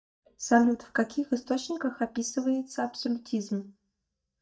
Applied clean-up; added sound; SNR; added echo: neural mask model DeepFilterNet 3.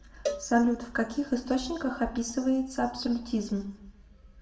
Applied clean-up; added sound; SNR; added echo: none; Cowbell; 11 dB; reverberation time 0.7 s.